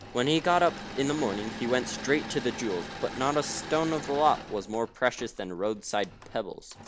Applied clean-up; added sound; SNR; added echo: none; Engine / Mechanisms; 12 dB; none.